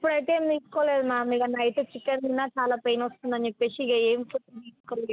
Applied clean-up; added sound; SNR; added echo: none; none; none; none.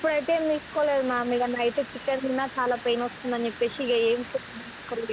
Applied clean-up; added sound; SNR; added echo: none; Water; 15 dB; none.